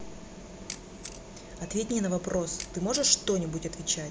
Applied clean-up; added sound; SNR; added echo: none; Camera; 17 dB; none.